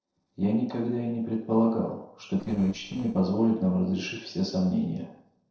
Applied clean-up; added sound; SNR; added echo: neural separator model SepFormer DNS4.